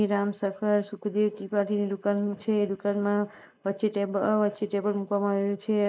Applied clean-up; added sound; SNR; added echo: neural mask model Resemble Enhance denoiser.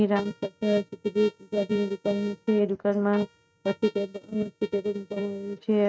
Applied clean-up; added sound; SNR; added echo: neural mask model RNNoise.